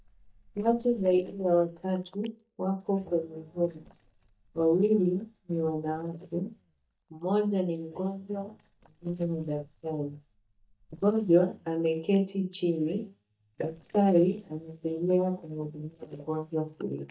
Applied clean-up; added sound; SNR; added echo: neural mask model DeepFilterNet 3.